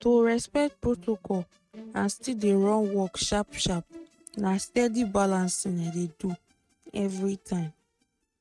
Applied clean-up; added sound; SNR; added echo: neural mask model RNNoise.